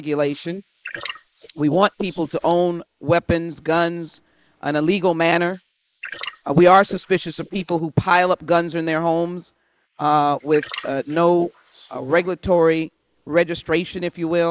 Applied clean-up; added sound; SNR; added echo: neural mask model Resemble Enhance denoiser.